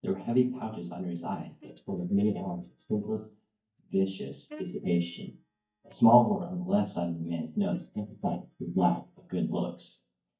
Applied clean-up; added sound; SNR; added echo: neural mask model DeepFilterNet 3.